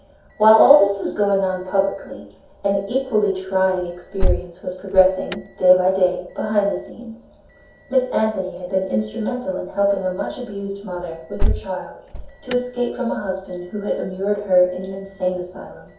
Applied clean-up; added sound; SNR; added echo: none; Alarm; 8 dB; reverberation time 0.6 s.